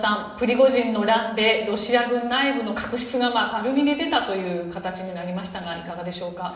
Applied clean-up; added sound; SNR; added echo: none; none; none; reverberation time 0.9 s.